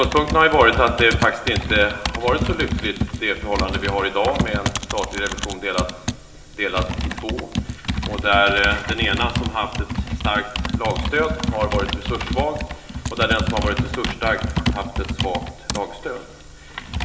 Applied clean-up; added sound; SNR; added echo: none; Computer keyboard; 3 dB; reverberation time 1.2 s.